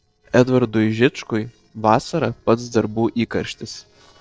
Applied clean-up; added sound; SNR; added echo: neural separator model SepFormer DNS4.